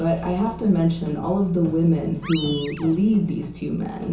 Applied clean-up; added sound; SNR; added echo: none; Animal; 16 dB; reverberation time 0.6 s.